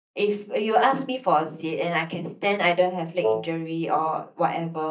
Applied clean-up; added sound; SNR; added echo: neural mask model DeepFilterNet 3.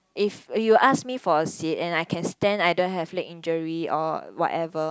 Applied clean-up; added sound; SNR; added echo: none; none; none; none.